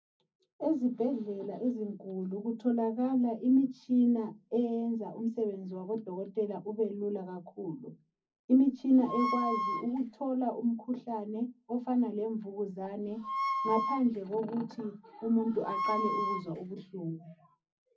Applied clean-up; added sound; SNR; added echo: none; Wind instrument, woodwind instrument; 3 dB; reverberation time 0.4 s.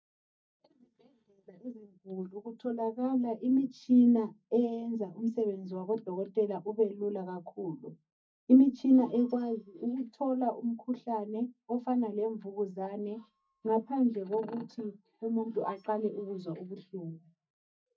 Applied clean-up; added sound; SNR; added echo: neural mask model DeepFilterNet 3.